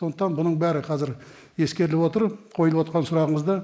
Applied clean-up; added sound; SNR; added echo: neural mask model Resemble Enhance denoiser.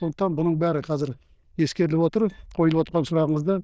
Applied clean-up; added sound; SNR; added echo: neural diffusion model UNIVERSE++.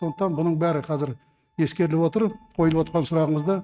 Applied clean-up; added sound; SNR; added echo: neural mask model RNNoise.